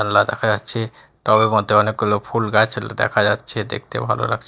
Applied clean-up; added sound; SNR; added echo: neural mask model DeepFilterNet 3.